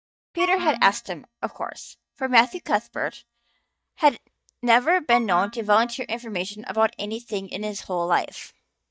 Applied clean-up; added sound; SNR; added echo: neural mask model DeepFilterNet 3.